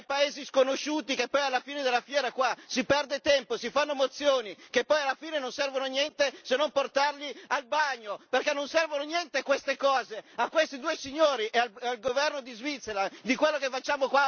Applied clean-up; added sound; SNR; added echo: none; none; none; none.